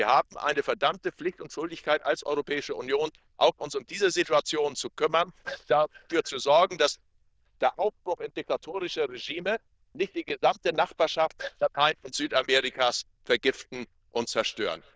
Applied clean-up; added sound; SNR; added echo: neural diffusion model UNIVERSE++.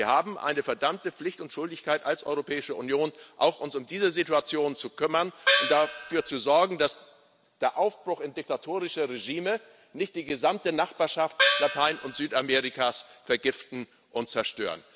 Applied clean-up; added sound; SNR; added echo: none; Gong; -3 dB; none.